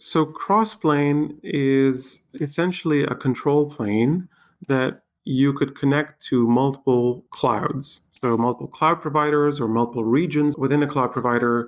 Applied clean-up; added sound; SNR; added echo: neural mask model DeepFilterNet 3.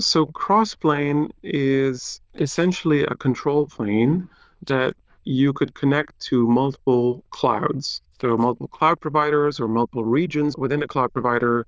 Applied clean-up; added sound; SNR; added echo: neural diffusion model UNIVERSE++.